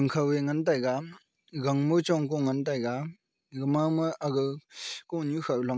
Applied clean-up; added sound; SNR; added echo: none; none; none; none.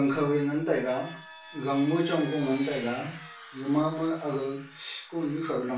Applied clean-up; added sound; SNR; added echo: none; Vehicle; 17 dB; reverberation time 0.3 s.